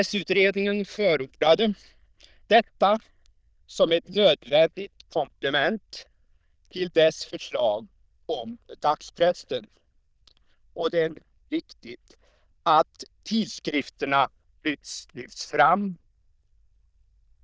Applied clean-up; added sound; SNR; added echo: neural diffusion model UNIVERSE++.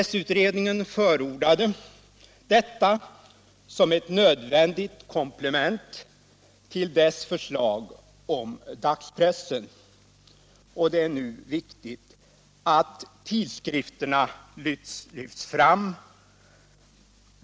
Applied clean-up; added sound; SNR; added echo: none; none; none; none.